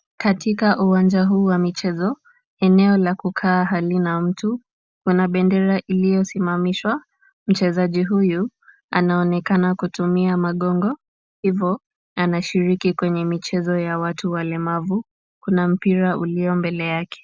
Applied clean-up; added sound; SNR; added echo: none; none; none; none.